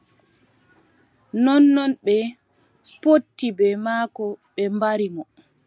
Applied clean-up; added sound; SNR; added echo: none; none; none; none.